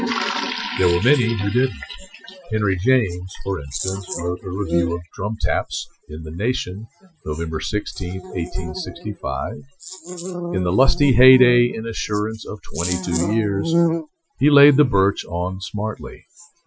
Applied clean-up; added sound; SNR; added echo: classical method Wiener filter.